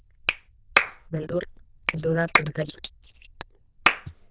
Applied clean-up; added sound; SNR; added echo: neural diffusion model UNIVERSE++.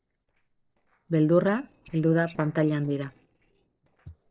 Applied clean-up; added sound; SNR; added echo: neural separator model SepFormer DNS4.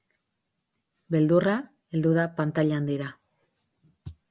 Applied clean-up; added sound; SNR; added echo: none; none; none; none.